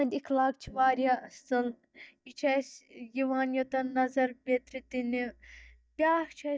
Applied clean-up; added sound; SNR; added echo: neural mask model DeepFilterNet 3.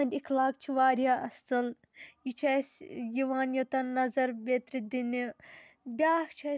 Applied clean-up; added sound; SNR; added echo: none; none; none; none.